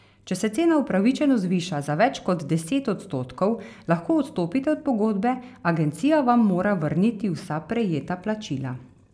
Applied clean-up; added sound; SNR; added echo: none; none; none; none.